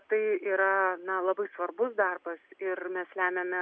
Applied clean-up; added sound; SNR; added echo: none; none; none; none.